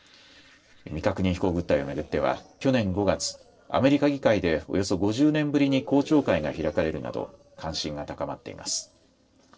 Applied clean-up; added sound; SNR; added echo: neural separator model SepFormer DNS4.